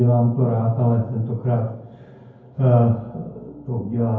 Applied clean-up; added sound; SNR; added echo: none; none; none; reverberation time 0.9 s.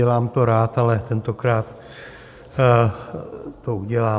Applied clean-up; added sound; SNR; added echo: none; none; none; none.